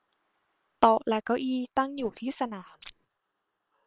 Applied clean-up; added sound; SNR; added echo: neural separator model SepFormer WHAM!.